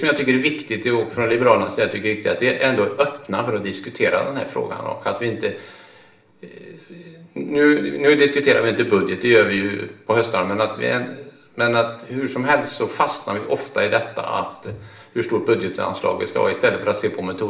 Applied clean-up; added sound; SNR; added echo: none; none; none; reverberation time 0.6 s.